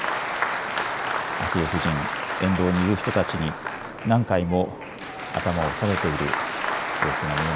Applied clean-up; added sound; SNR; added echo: none; Applause; 2 dB; none.